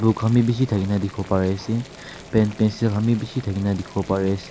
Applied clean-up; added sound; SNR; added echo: none; Boiling; 19 dB; none.